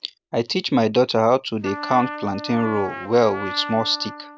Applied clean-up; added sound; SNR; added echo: none; Trumpet; 12 dB; none.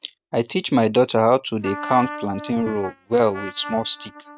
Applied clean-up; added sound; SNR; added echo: neural mask model RNNoise.